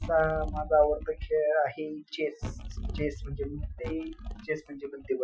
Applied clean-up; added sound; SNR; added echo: classical method Wiener filter.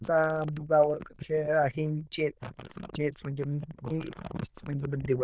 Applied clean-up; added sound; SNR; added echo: neural diffusion model UNIVERSE++.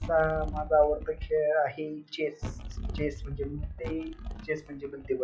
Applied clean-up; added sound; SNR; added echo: classical method log-MMSE.